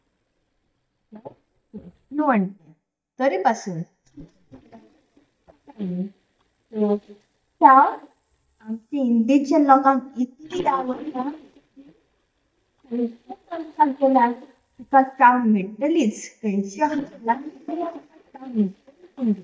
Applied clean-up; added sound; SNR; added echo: neural mask model DeepFilterNet 3.